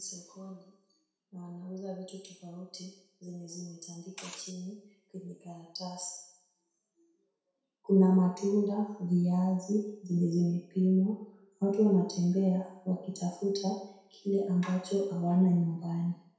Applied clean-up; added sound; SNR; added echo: none; Liquid; 18 dB; reverberation time 0.7 s.